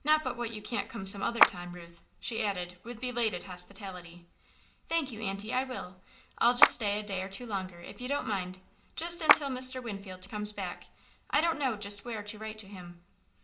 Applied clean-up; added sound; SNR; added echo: none; Clapping; -3 dB; reverberation time 0.4 s.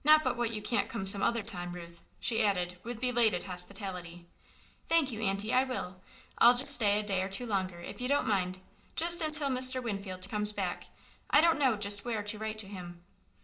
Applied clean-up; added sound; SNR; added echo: neural separator model SepFormer DNS4.